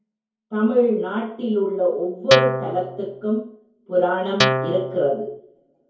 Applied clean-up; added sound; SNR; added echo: none; Guitar; 0 dB; reverberation time 0.6 s.